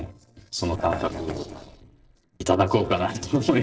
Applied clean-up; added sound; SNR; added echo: neural separator model SepFormer DNS4.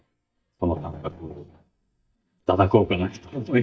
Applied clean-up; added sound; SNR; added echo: neural mask model DeepFilterNet 3.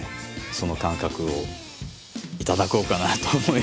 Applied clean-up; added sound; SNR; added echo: none; none; none; none.